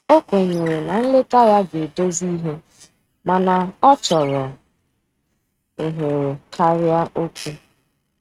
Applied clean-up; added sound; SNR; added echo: neural mask model RNNoise.